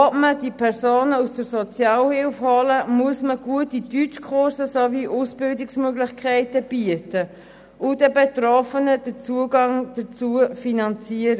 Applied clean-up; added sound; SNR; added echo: none; none; none; none.